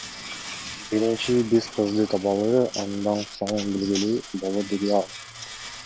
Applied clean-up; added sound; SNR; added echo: none; Coin (dropping) + Domestic sounds, home sounds; 15 dB; none.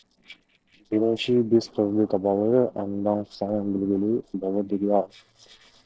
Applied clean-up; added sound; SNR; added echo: neural separator model SepFormer DNS4.